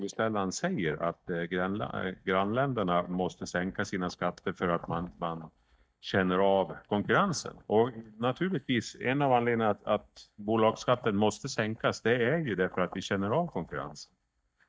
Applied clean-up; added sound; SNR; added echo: neural mask model DeepFilterNet 3.